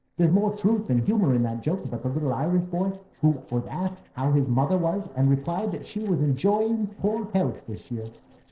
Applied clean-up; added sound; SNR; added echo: neural separator model SepFormer DNS4.